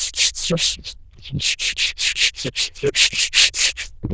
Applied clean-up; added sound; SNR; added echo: neural diffusion model UNIVERSE++.